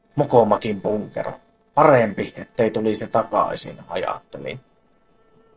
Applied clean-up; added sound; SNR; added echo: neural separator model SepFormer DNS4.